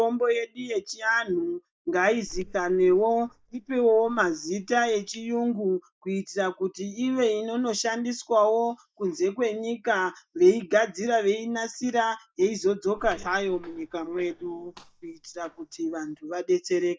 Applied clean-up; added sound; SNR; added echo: neural mask model DeepFilterNet 3.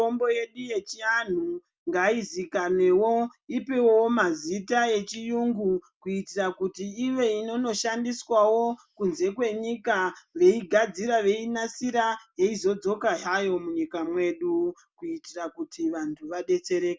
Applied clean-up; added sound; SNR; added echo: none; none; none; none.